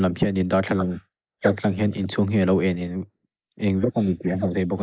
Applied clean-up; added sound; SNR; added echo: neural mask model Resemble Enhance denoiser.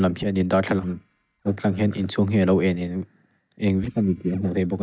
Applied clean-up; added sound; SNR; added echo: neural mask model DeepFilterNet 3.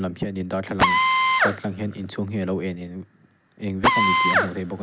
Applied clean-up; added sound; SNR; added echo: none; Drill; -5 dB; none.